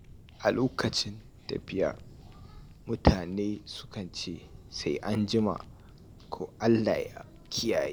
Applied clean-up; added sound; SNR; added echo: none; Fire; 19 dB; none.